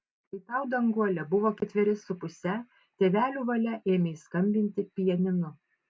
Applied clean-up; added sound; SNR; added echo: none; none; none; none.